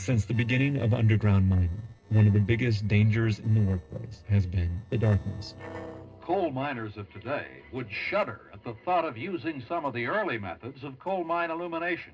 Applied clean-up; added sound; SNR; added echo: neural separator model SepFormer DNS4.